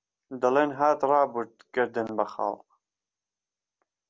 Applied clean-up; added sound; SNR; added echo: none; none; none; none.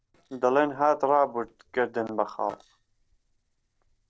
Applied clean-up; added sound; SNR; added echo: neural separator model SepFormer DNS4.